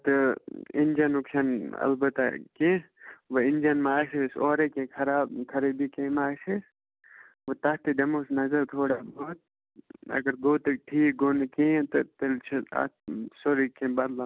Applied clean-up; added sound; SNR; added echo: none; none; none; none.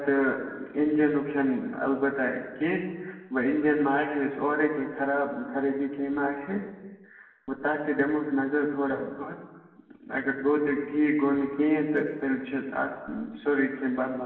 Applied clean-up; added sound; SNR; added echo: none; none; none; reverberation time 1.2 s.